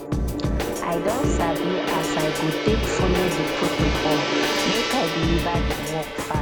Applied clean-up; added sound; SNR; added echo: none; Drum kit + Gong; -4 dB; none.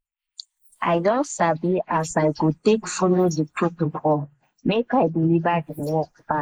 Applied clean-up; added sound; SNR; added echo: neural mask model Resemble Enhance denoiser.